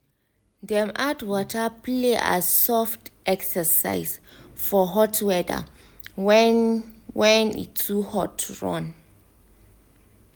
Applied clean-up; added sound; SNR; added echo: none; none; none; none.